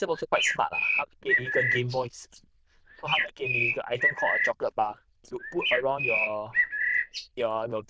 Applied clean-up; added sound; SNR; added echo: neural diffusion model UNIVERSE++.